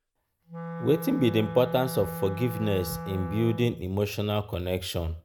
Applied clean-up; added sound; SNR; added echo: none; Wind instrument, woodwind instrument; 10 dB; none.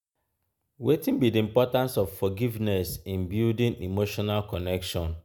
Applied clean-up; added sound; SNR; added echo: none; none; none; none.